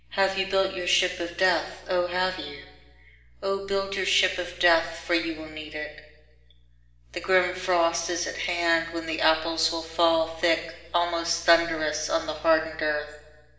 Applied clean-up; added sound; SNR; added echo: none; none; none; reverberation time 1.2 s.